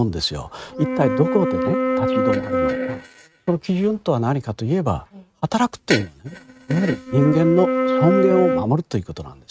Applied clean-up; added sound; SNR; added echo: neural mask model RNNoise.